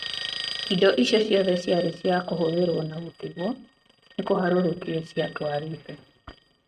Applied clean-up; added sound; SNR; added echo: neural mask model RNNoise.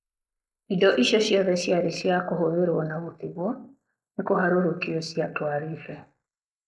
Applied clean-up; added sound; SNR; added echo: neural mask model Resemble Enhance denoiser.